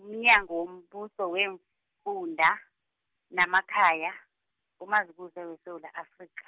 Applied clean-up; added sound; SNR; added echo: none; Whoosh, swoosh, swish; 19 dB; none.